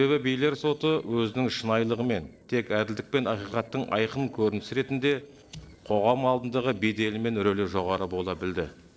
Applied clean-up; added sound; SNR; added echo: neural separator model SepFormer DNS4.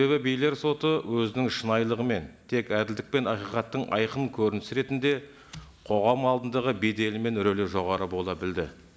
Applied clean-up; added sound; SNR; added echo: none; none; none; none.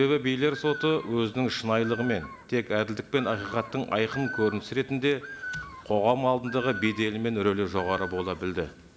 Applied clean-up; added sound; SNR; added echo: none; Bird; 14 dB; none.